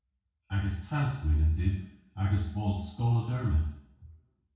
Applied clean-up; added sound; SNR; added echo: none; none; none; reverberation time 0.6 s.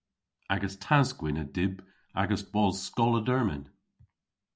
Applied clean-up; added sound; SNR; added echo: none; none; none; none.